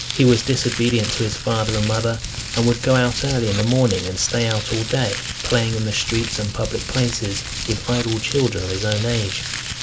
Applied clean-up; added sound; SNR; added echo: none; Crumpling, crinkling; 7 dB; none.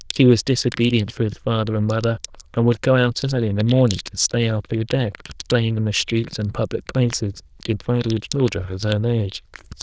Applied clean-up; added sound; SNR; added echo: neural diffusion model UNIVERSE++.